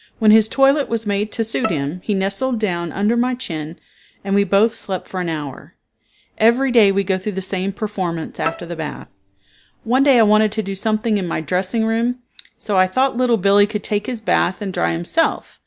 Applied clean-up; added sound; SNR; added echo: none; Bowed string instrument; 13 dB; none.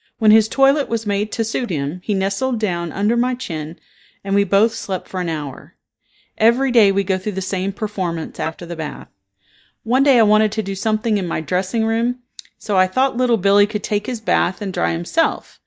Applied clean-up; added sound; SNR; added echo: neural mask model DeepFilterNet 3.